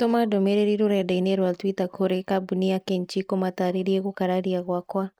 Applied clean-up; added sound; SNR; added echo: neural mask model Resemble Enhance denoiser.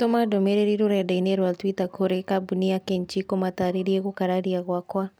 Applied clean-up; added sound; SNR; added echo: none; none; none; none.